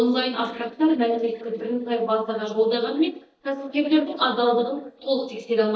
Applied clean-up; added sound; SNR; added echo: neural mask model DeepFilterNet 3.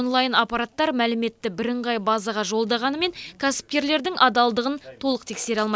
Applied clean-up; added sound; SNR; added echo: none; none; none; none.